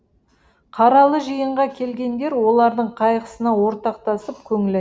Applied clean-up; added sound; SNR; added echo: none; none; none; none.